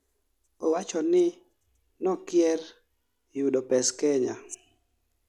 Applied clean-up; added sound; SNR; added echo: none; none; none; none.